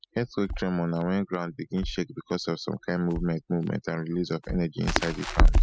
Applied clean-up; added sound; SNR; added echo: classical method spectral subtraction.